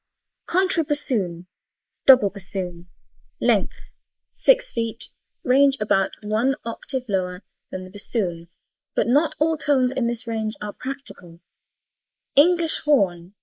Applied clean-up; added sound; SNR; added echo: neural mask model Resemble Enhance denoiser.